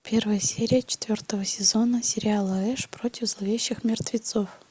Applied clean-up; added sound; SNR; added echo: none; none; none; none.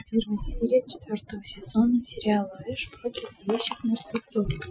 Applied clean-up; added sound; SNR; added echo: classical method Wiener filter.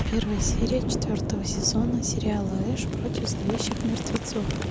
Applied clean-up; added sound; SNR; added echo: none; Boom; -2 dB; none.